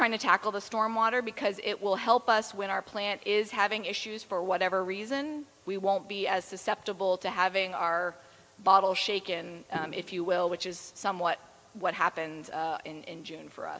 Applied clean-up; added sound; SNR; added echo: none; none; none; none.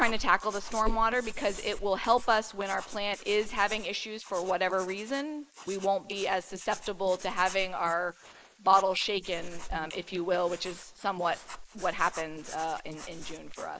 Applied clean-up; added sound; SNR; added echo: neural mask model Resemble Enhance denoiser.